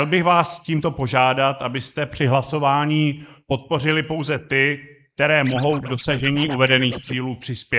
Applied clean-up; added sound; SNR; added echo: neural mask model Resemble Enhance denoiser.